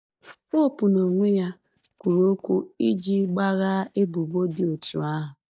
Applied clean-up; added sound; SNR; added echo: neural mask model DeepFilterNet 3.